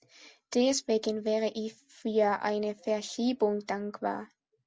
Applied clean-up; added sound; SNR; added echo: none; none; none; none.